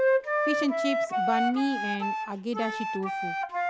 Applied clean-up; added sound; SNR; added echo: none; Wind instrument, woodwind instrument; -3 dB; none.